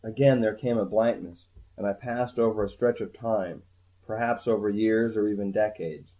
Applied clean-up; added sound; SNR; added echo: none; none; none; none.